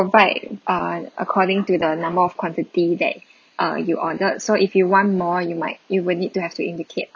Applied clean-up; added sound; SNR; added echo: none; none; none; none.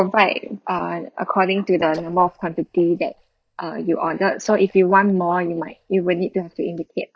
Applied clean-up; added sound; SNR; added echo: neural mask model DeepFilterNet 3.